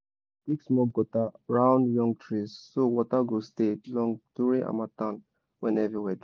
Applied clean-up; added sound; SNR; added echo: none; none; none; none.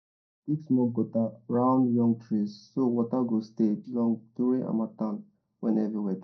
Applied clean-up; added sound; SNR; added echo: none; none; none; reverberation time 0.2 s.